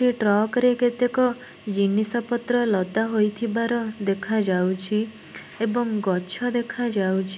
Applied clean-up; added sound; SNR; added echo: none; none; none; none.